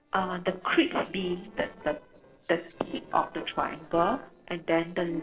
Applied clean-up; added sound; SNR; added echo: neural separator model SepFormer DNS4.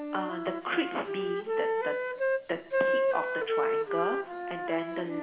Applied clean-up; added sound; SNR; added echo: none; Wind instrument, woodwind instrument; -4 dB; reverberation time 2.1 s.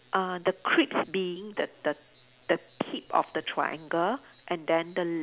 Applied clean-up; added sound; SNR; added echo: none; none; none; none.